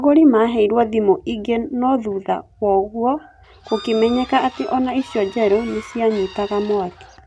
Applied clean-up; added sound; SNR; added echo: none; Bird / Fowl; 19 dB; none.